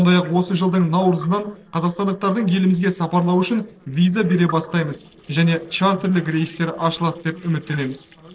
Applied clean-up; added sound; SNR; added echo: neural separator model SepFormer DNS4.